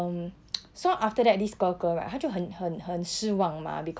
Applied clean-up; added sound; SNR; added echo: none; none; none; none.